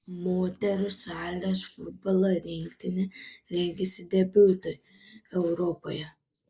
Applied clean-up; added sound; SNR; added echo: neural mask model Resemble Enhance denoiser.